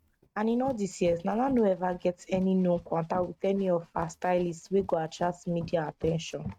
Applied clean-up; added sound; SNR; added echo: neural mask model RNNoise.